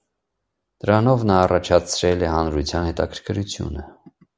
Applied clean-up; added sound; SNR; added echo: none; none; none; none.